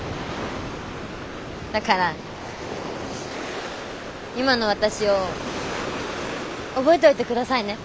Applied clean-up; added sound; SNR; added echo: none; none; none; none.